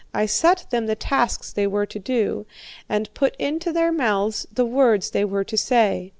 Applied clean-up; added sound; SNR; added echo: none; none; none; none.